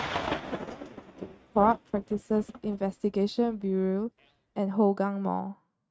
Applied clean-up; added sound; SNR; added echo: neural mask model RNNoise.